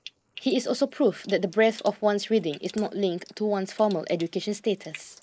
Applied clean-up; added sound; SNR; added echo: neural mask model Resemble Enhance denoiser.